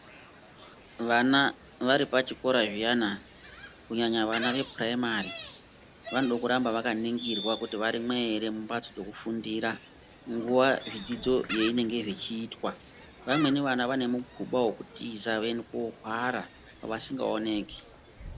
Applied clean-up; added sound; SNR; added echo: none; Gull, seagull; 16 dB; none.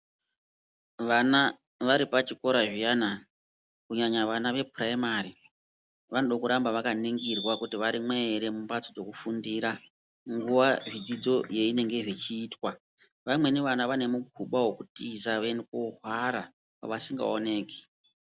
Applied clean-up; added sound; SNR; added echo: none; none; none; none.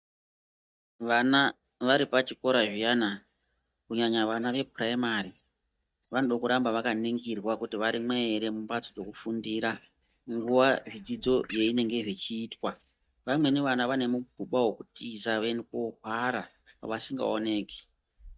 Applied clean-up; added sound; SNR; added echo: neural mask model DeepFilterNet 3.